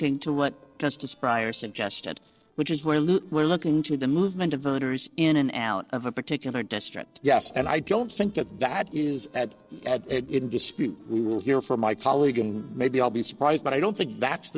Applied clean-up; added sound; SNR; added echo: neural separator model SepFormer DNS4.